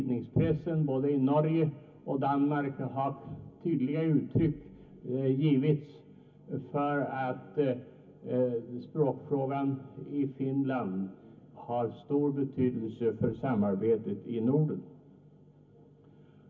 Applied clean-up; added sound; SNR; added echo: none; none; none; reverberation time 0.3 s.